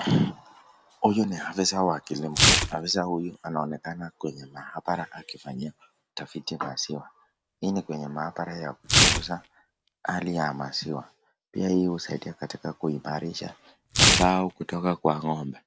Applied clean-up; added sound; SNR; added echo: none; Tearing; -1 dB; none.